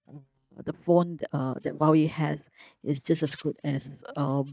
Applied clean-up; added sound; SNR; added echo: neural mask model DeepFilterNet 3.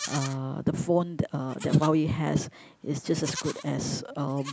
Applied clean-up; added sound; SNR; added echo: none; Livestock, farm animals, working animals; 15 dB; none.